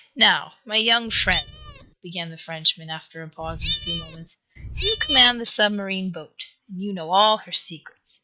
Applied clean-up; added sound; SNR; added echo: neural mask model RNNoise.